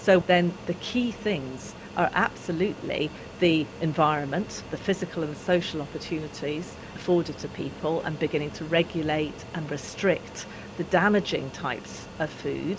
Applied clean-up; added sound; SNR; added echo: none; Fixed-wing aircraft, airplane; 14 dB; none.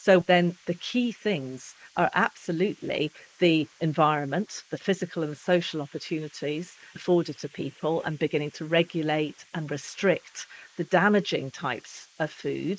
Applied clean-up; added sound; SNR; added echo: neural mask model Resemble Enhance denoiser.